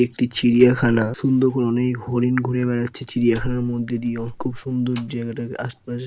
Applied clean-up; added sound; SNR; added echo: none; Slam; 17 dB; none.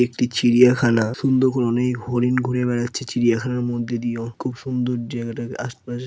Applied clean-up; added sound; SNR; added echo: none; none; none; none.